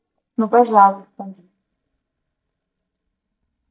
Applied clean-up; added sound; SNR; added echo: neural mask model DeepFilterNet 3.